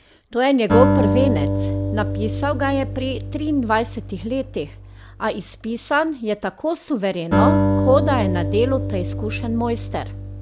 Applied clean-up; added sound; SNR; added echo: none; Acoustic guitar; 1 dB; none.